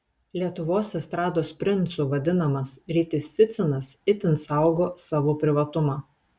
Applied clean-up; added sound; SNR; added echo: none; none; none; none.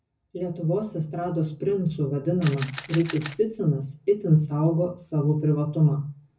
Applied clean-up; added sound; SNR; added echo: none; Camera; 14 dB; reverberation time 0.4 s.